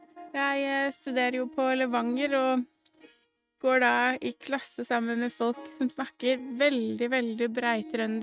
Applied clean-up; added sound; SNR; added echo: neural mask model RNNoise.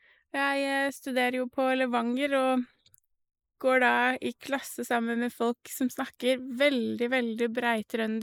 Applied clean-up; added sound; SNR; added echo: neural mask model Resemble Enhance denoiser.